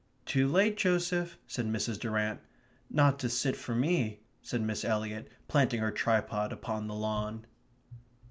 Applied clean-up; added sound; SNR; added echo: none; none; none; none.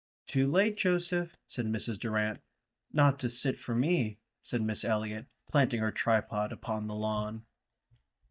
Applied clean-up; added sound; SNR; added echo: neural mask model DeepFilterNet 3.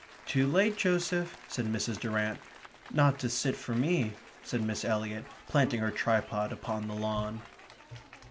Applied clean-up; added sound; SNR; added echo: none; Applause / Cheering + Bowed string instrument; 19 dB; none.